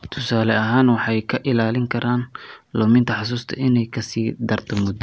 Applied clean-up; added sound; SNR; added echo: none; none; none; none.